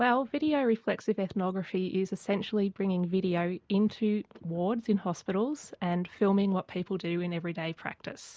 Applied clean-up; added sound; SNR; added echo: neural mask model Resemble Enhance denoiser.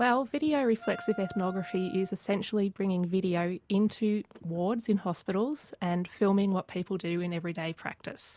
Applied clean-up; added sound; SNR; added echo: none; Wind instrument, woodwind instrument; 17 dB; none.